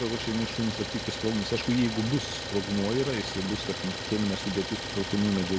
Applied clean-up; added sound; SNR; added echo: none; Idling; 6 dB; none.